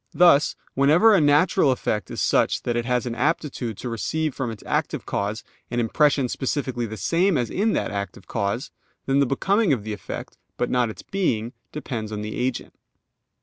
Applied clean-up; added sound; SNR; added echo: none; none; none; none.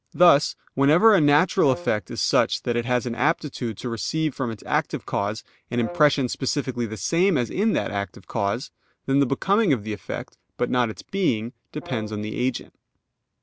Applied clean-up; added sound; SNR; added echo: none; Brass instrument; 18 dB; none.